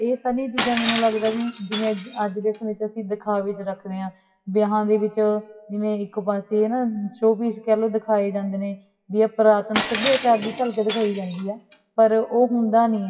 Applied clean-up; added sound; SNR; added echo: classical method WPE with log-MMSE.